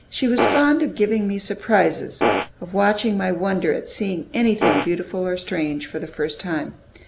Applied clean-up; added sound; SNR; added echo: none; Fart; -3 dB; none.